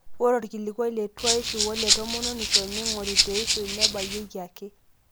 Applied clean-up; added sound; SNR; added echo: none; Rattle (instrument); -4 dB; none.